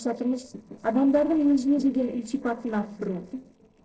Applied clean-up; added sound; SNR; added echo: neural separator model SepFormer DNS4.